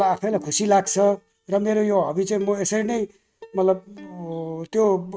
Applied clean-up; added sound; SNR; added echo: neural mask model RNNoise.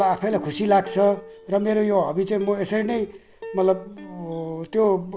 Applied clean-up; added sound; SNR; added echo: none; Plucked string instrument; 17 dB; none.